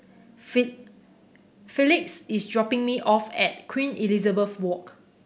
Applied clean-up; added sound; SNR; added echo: none; none; none; none.